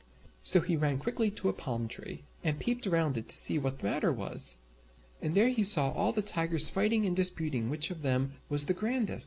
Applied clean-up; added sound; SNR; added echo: none; none; none; none.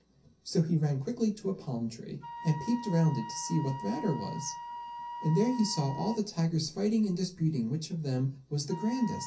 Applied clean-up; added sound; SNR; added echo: none; Wind instrument, woodwind instrument; 13 dB; reverberation time 0.3 s.